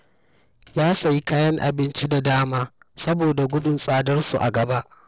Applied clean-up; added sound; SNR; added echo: neural separator model SepFormer DNS4.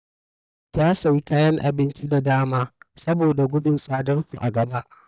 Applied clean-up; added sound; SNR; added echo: neural mask model DeepFilterNet 3.